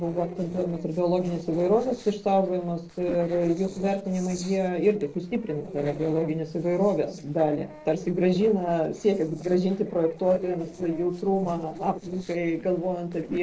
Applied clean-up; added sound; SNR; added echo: neural separator model SepFormer DNS4.